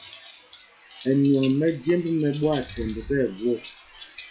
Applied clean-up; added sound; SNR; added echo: classical method log-MMSE.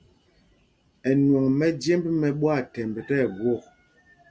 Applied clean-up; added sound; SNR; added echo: none; none; none; none.